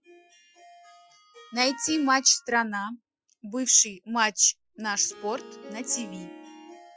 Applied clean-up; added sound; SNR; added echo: classical method Wiener filter.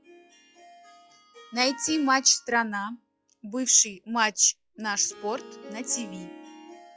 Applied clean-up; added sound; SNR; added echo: classical method log-MMSE.